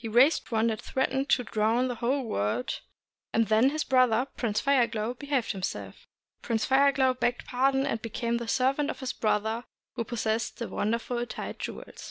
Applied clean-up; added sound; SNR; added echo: none; none; none; none.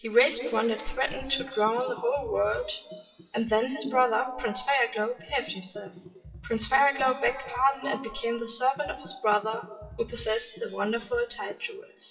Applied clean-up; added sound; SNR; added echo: classical method WPE with log-MMSE.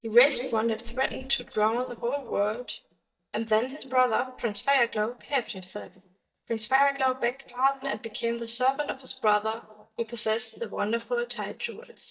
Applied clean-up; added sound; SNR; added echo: neural mask model DeepFilterNet 3.